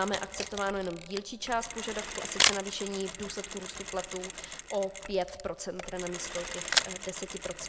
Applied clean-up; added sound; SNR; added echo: none; Camera + Mechanisms; 0 dB; none.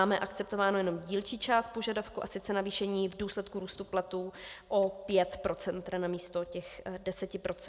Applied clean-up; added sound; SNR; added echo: none; none; none; none.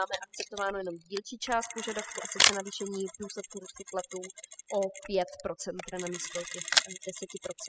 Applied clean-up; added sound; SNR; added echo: classical method spectral subtraction.